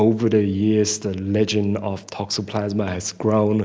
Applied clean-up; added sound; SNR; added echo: none; none; none; none.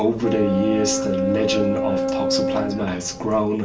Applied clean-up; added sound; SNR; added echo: none; Boat, Water vehicle; 2 dB; reverberation time 0.3 s.